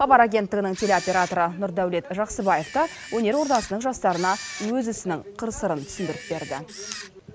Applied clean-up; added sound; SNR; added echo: none; Camera; 15 dB; none.